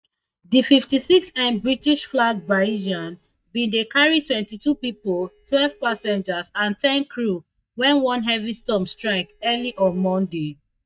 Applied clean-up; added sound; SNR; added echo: neural mask model DeepFilterNet 3.